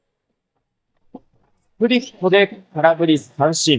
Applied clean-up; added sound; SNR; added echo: neural mask model DeepFilterNet 3.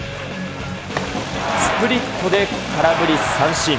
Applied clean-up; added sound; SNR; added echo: none; none; none; none.